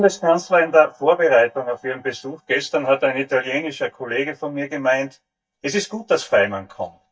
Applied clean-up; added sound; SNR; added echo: neural mask model DeepFilterNet 3.